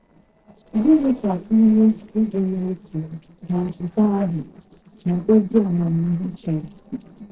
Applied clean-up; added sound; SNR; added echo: neural separator model SepFormer DNS4.